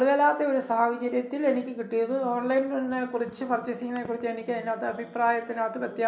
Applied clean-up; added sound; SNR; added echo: none; none; none; none.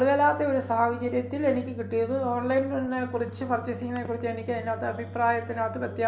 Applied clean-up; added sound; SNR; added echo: none; Organ; 14 dB; none.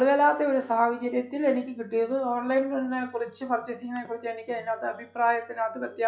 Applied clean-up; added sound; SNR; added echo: classical method log-MMSE.